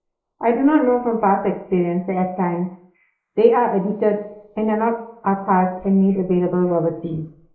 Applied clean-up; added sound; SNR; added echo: neural mask model Resemble Enhance denoiser.